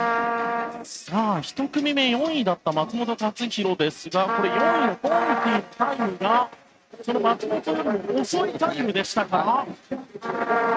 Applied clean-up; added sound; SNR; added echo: neural mask model RNNoise.